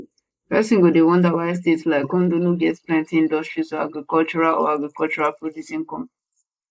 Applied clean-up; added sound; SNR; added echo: neural mask model Resemble Enhance denoiser.